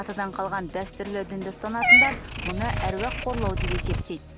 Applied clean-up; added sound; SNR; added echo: none; Meow / Purr; -5 dB; none.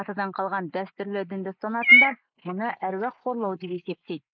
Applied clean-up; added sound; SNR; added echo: neural mask model Resemble Enhance denoiser.